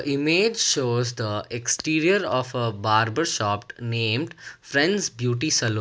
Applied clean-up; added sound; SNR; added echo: none; none; none; none.